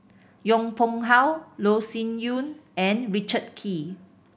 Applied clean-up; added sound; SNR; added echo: none; none; none; none.